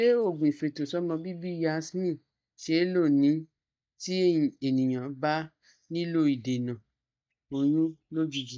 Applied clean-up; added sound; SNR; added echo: neural mask model DeepFilterNet 3.